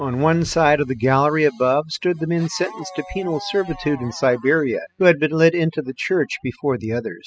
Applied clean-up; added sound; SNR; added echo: classical method spectral subtraction.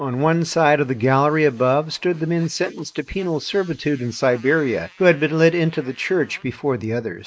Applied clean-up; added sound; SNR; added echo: neural mask model Resemble Enhance denoiser.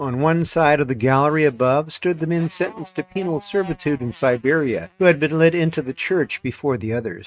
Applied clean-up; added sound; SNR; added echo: neural mask model RNNoise.